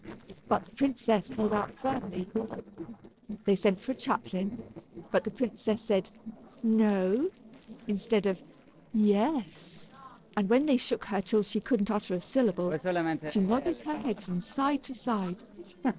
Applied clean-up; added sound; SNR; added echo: neural separator model SepFormer DNS4.